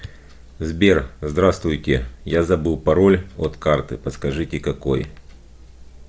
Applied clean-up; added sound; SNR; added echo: none; none; none; none.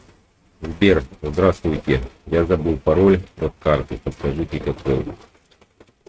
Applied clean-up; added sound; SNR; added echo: neural mask model RNNoise.